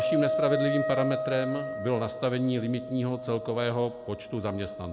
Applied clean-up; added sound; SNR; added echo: none; Wind instrument, woodwind instrument; 3 dB; none.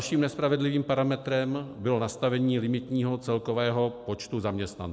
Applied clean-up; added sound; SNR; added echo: none; none; none; none.